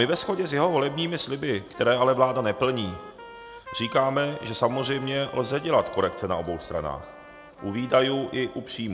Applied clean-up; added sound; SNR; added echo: none; Trumpet; 18 dB; none.